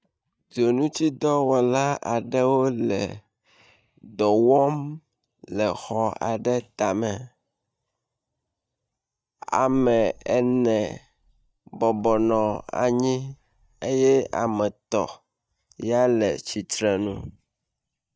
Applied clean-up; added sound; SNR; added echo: neural mask model DeepFilterNet 3.